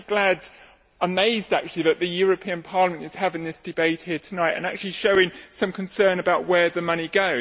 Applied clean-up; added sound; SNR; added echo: none; none; none; none.